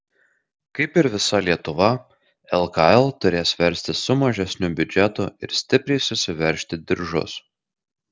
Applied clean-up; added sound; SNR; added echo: none; none; none; none.